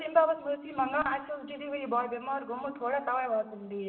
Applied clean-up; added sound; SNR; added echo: none; none; none; reverberation time 0.9 s.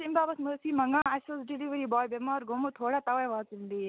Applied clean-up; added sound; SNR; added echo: none; none; none; none.